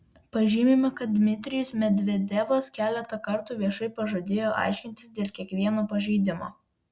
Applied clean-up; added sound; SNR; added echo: none; none; none; none.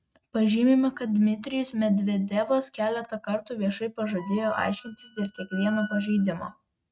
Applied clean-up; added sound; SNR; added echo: neural mask model RNNoise.